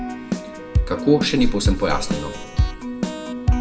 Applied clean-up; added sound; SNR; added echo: none; Keyboard (musical); 0 dB; reverberation time 1.0 s.